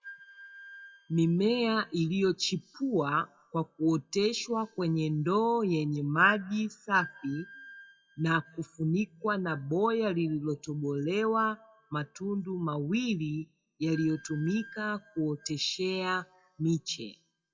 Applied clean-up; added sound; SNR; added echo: classical method WPE with log-MMSE.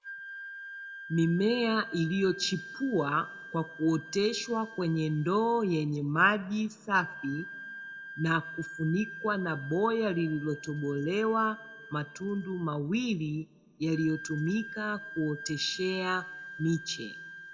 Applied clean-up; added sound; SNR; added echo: none; Wind instrument, woodwind instrument; 14 dB; reverberation time 0.8 s.